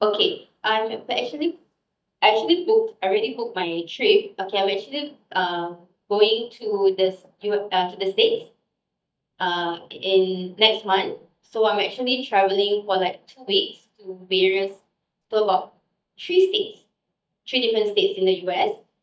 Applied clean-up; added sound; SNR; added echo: neural mask model DeepFilterNet 3.